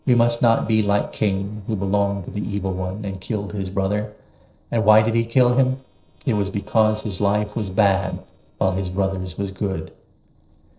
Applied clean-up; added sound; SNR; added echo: neural separator model SepFormer DNS4.